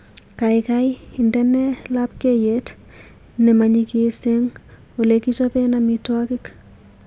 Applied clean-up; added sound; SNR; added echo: none; none; none; none.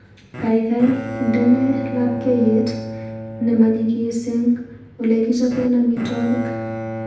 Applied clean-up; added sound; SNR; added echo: none; Bowed string instrument; 10 dB; reverberation time 0.8 s.